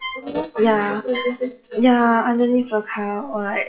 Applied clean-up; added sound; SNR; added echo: classical method WPE with log-MMSE.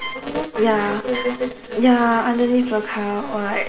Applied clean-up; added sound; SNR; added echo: none; Trumpet; 16 dB; reverberation time 3.0 s.